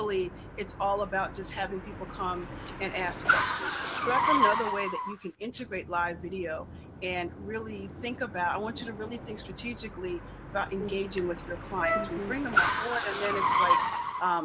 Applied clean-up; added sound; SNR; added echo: none; Car + Wind instrument, woodwind instrument; -1 dB; none.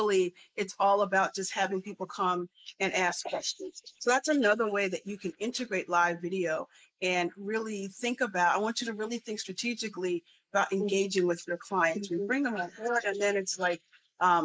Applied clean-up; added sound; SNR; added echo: neural mask model Resemble Enhance denoiser.